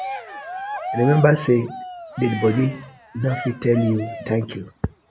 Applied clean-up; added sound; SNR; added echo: none; Cheering; 11 dB; none.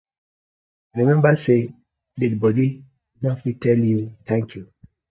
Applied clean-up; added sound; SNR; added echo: neural mask model DeepFilterNet 3.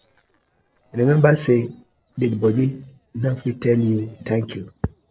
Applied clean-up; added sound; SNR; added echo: neural separator model SepFormer DNS4.